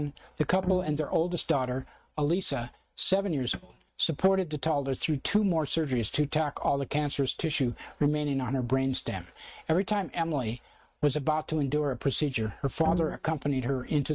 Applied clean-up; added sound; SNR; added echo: neural mask model RNNoise.